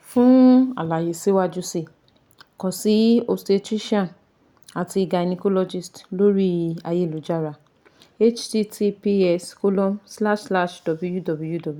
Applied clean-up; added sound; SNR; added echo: none; none; none; none.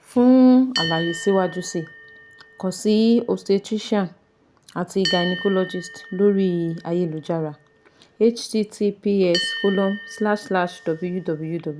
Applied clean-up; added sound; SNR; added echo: none; Bell; 13 dB; none.